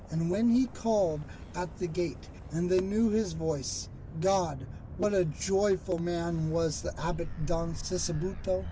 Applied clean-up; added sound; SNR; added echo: none; Motor vehicle (road); 10 dB; none.